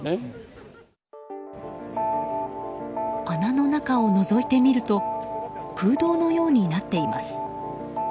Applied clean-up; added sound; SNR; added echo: none; none; none; none.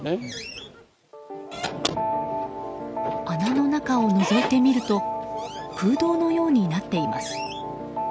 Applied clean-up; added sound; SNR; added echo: none; Squeak / Slam; 12 dB; none.